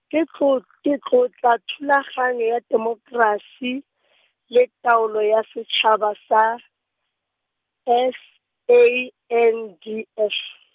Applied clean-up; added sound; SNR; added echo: none; none; none; none.